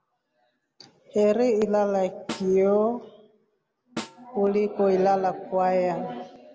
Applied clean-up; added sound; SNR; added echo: none; Snare drum; 17 dB; none.